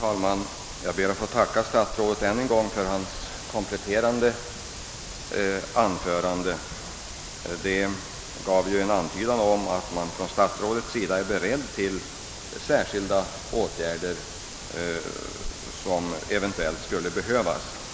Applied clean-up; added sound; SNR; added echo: none; none; none; none.